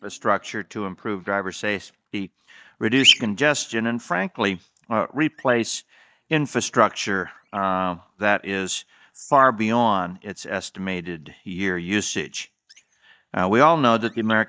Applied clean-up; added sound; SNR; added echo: neural mask model DeepFilterNet 3.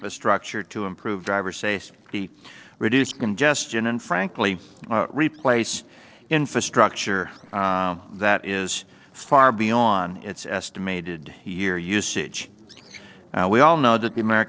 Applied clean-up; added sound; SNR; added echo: neural separator model SepFormer DNS4.